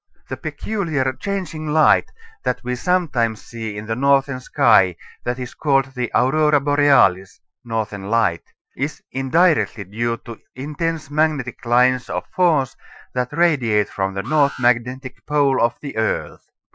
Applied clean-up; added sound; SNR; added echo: classical method Wiener filter.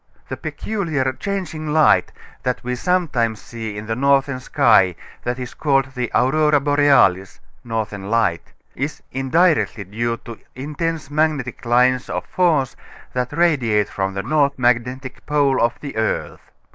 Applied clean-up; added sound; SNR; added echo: neural mask model Resemble Enhance denoiser.